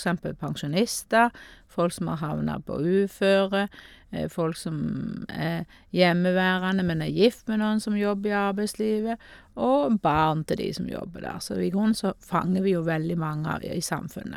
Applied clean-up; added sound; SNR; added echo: none; none; none; none.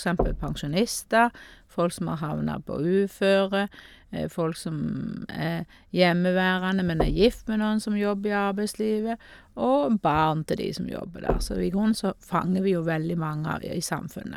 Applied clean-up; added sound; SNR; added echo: none; Knock; 9 dB; none.